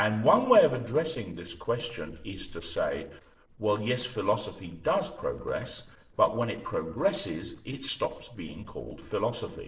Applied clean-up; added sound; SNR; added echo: neural separator model SepFormer DNS4.